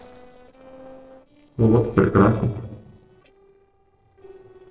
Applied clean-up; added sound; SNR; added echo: neural separator model SepFormer DNS4.